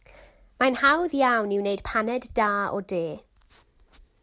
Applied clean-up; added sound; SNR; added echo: none; none; none; none.